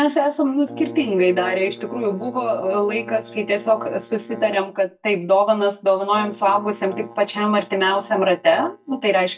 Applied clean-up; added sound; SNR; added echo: neural mask model DeepFilterNet 3.